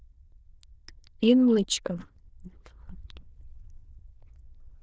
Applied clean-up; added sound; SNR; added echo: neural diffusion model UNIVERSE++.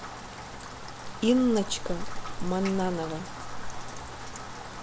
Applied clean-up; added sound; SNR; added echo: none; Rain; 4 dB; none.